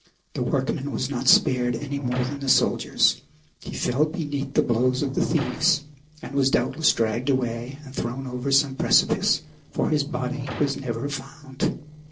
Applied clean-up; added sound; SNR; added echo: neural separator model SepFormer DNS4.